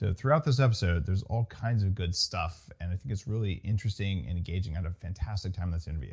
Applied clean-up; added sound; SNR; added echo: none; none; none; none.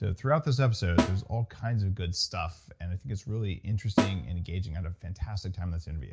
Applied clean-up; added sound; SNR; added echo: none; Snare drum; 2 dB; none.